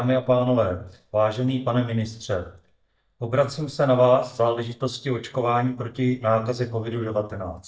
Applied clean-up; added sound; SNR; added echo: neural mask model DeepFilterNet 3.